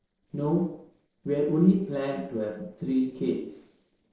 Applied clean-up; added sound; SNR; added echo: neural separator model SepFormer DNS4.